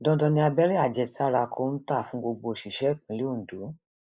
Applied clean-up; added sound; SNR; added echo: neural mask model Resemble Enhance denoiser.